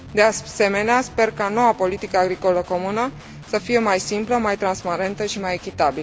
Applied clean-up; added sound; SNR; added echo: none; Guitar; 18 dB; none.